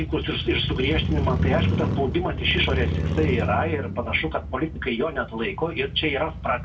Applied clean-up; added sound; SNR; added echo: none; Motorcycle / Crow; 1 dB; reverberation time 0.2 s.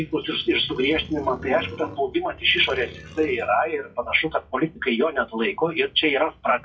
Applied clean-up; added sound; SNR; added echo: classical method WPE with log-MMSE.